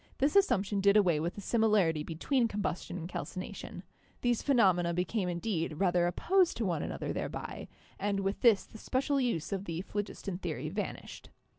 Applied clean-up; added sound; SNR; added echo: none; none; none; none.